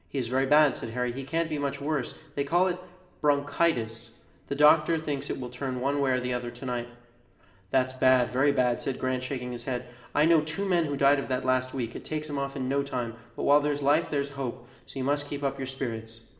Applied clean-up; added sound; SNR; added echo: none; none; none; reverberation time 1.0 s.